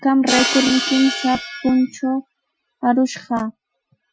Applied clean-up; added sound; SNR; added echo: classical method Wiener filter.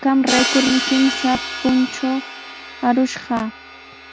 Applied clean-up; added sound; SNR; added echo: none; Crash cymbal; 7 dB; none.